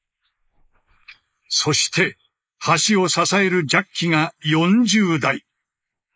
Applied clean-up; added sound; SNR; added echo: neural mask model Resemble Enhance denoiser.